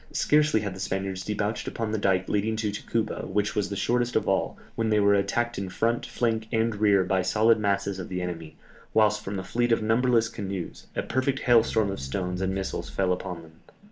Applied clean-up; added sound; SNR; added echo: none; Crackle; 19 dB; none.